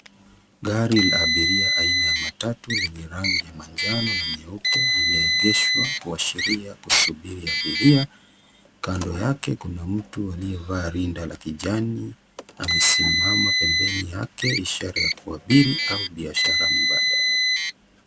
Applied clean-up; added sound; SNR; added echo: none; Car; -1 dB; none.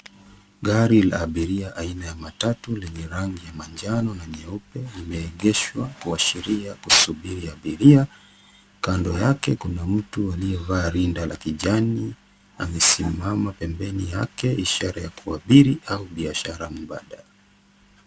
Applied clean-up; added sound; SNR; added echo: none; none; none; none.